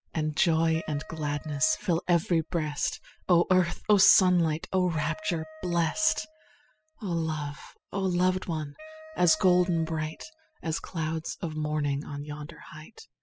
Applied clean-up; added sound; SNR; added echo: classical method spectral subtraction.